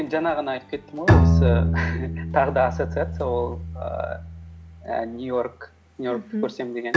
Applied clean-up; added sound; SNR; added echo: none; Bowed string instrument; -2 dB; none.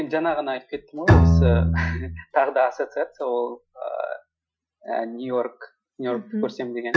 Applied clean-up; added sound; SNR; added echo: classical method Wiener filter.